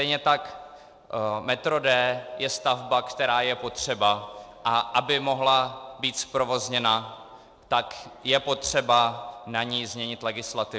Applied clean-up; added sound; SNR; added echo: none; none; none; none.